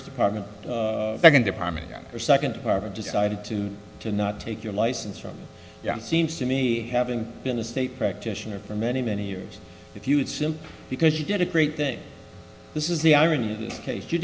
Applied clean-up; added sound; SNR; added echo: none; none; none; none.